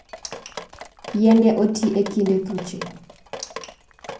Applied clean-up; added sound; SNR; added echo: none; Drip; 16 dB; reverberation time 0.5 s.